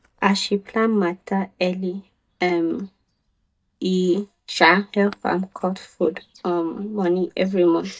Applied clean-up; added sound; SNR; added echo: neural mask model DeepFilterNet 3.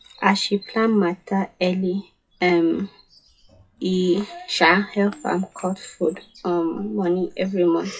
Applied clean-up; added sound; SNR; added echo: classical method WPE with log-MMSE.